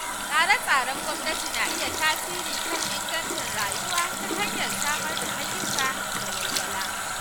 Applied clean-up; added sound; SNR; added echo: none; Water tap, faucet; -1 dB; none.